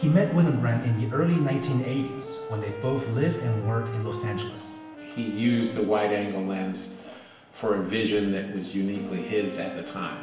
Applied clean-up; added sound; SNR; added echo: none; Wind instrument, woodwind instrument; 12 dB; reverberation time 0.8 s.